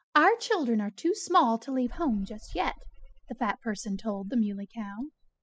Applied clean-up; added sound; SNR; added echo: classical method spectral subtraction.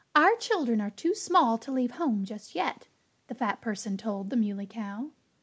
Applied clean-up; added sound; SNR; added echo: none; none; none; none.